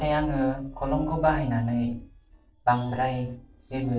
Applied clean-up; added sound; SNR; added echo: neural separator model SepFormer DNS4.